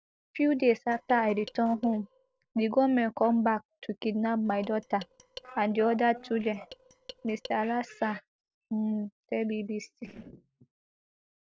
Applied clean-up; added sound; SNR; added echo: neural separator model SepFormer DNS4.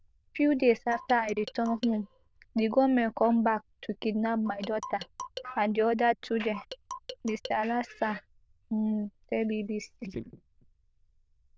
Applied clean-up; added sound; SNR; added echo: neural diffusion model UNIVERSE++.